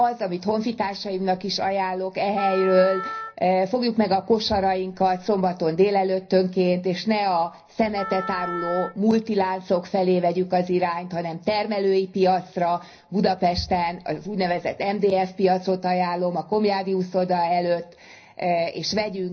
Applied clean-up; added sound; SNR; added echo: none; Wind instrument, woodwind instrument; 11 dB; reverberation time 0.5 s.